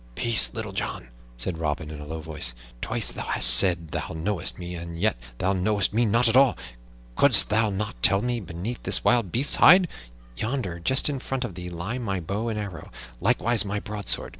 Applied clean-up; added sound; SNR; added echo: none; none; none; none.